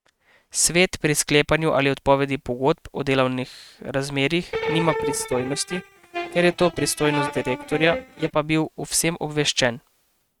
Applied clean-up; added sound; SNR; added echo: neural mask model RNNoise.